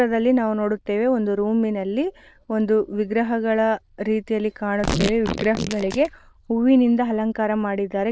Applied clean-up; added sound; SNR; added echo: neural diffusion model UNIVERSE++.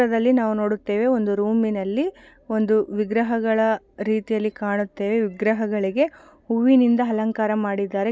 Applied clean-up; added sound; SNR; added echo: none; none; none; none.